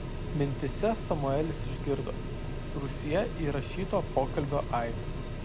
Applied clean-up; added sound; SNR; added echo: none; Mechanical fan; 2 dB; none.